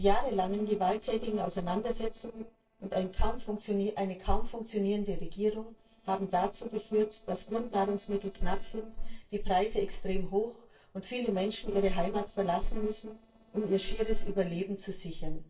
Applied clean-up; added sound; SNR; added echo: neural separator model SepFormer DNS4.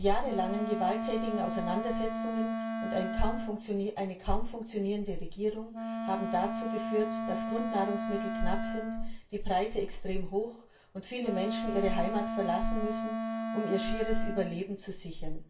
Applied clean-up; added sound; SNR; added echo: none; Wind instrument, woodwind instrument; 4 dB; reverberation time 0.3 s.